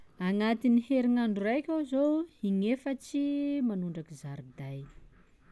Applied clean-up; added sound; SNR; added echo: none; none; none; none.